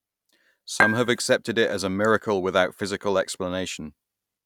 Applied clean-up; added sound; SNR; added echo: none; Dishes, pots, and pans / Chink, clink; -1 dB; none.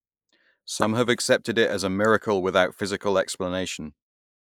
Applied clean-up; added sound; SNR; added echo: neural mask model Resemble Enhance denoiser.